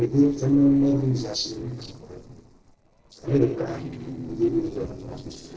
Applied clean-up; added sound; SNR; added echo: neural separator model SepFormer DNS4.